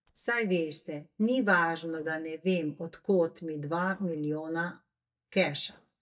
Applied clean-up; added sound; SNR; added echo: neural mask model DeepFilterNet 3.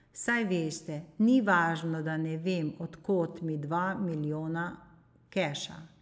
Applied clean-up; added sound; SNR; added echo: none; none; none; none.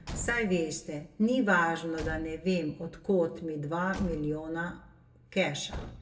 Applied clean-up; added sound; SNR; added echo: none; Slam / Truck / Car; 14 dB; reverberation time 0.2 s.